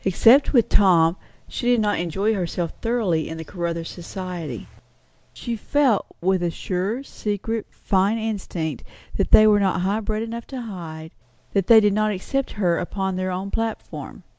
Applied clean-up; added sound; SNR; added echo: none; none; none; none.